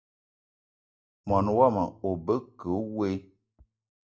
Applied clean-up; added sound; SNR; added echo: neural mask model DeepFilterNet 3.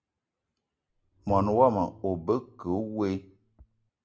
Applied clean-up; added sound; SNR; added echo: none; Bowed string instrument; 13 dB; none.